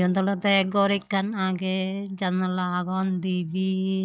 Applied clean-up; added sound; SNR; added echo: neural mask model DeepFilterNet 3.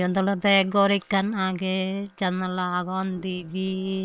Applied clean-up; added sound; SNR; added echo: neural separator model SepFormer WHAM!.